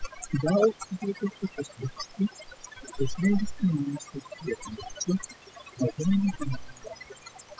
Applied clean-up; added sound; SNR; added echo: classical method spectral subtraction.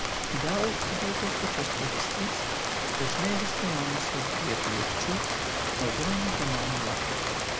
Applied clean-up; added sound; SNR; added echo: none; Rain; -5 dB; none.